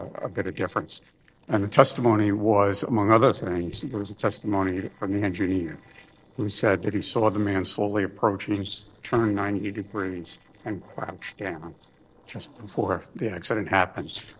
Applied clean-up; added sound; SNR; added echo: neural separator model SepFormer DNS4.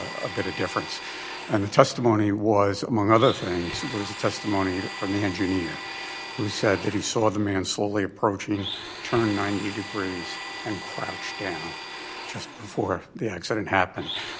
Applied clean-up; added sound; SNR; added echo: none; Domestic sounds, home sounds; 11 dB; none.